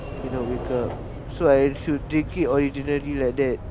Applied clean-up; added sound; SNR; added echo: none; Sliding door; 9 dB; none.